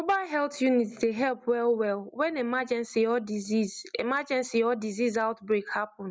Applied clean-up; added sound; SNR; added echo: none; none; none; none.